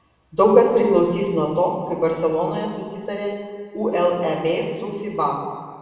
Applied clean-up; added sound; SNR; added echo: none; none; none; reverberation time 1.5 s.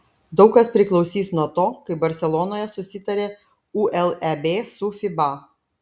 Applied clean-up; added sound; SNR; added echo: none; none; none; none.